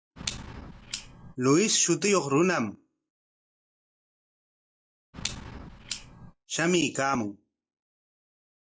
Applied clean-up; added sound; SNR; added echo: classical method log-MMSE.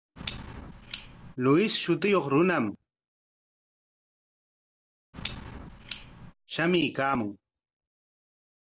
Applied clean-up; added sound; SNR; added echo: none; Clock; 11 dB; none.